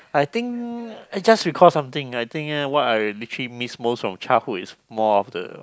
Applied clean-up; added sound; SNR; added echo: none; none; none; none.